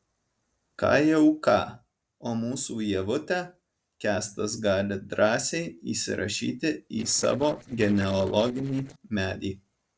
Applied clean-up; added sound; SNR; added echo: neural separator model SepFormer DNS4.